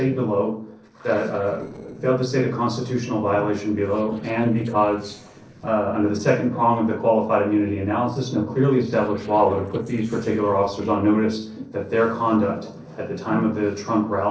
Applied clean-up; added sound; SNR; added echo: neural separator model SepFormer DNS4.